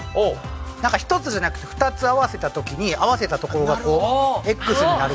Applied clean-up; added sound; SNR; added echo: none; none; none; none.